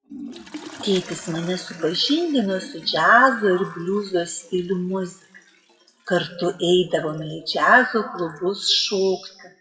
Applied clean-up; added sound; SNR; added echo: classical method WPE with log-MMSE.